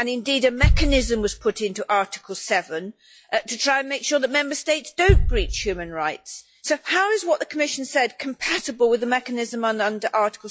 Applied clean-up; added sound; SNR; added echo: classical method log-MMSE.